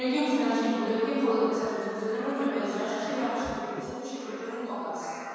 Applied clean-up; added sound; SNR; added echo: none; Crow; 15 dB; reverberation time 2.1 s.